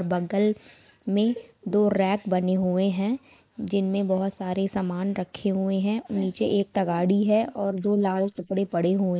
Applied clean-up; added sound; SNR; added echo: neural mask model Resemble Enhance denoiser.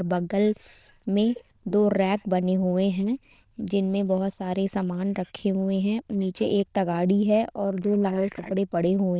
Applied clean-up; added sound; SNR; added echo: neural diffusion model UNIVERSE++.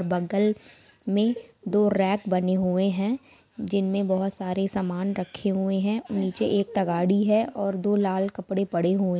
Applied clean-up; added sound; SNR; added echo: none; none; none; none.